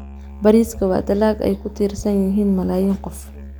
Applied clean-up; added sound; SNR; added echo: none; Musical instrument; 15 dB; none.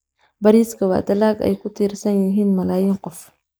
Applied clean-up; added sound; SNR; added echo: neural mask model Resemble Enhance denoiser.